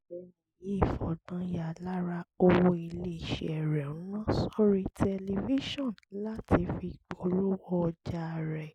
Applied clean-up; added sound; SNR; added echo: none; none; none; none.